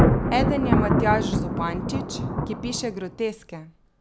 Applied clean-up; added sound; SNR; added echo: none; Thunder; -4 dB; none.